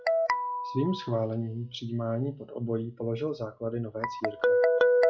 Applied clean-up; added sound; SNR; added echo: classical method log-MMSE.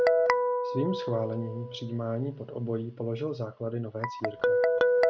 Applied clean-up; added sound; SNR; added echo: none; Guitar; -5 dB; none.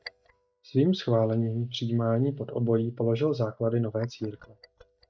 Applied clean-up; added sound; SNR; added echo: neural mask model DeepFilterNet 3.